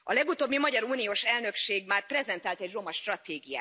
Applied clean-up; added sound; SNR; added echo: none; none; none; none.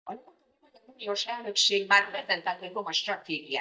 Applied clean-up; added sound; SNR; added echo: neural mask model DeepFilterNet 3.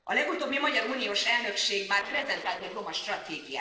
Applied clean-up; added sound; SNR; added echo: neural separator model SepFormer DNS4.